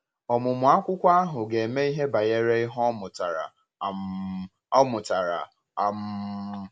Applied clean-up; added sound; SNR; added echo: none; none; none; none.